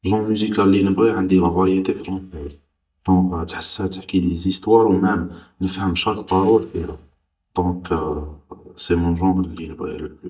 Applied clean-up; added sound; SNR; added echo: neural mask model DeepFilterNet 3.